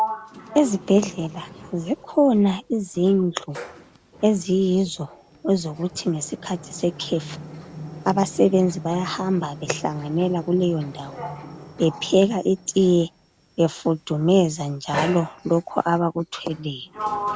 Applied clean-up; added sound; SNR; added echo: none; Sliding door; 13 dB; none.